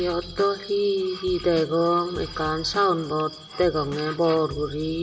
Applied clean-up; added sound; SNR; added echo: none; Drum / Drum kit; 18 dB; reverberation time 2.2 s.